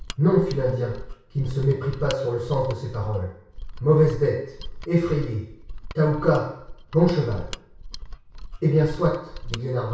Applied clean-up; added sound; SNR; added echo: none; Mechanisms; 12 dB; reverberation time 0.6 s.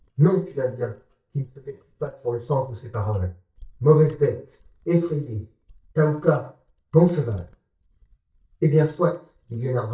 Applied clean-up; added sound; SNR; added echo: neural mask model DeepFilterNet 3.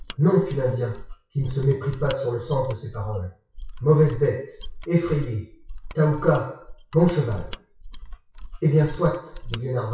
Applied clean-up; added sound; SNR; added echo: classical method WPE with log-MMSE.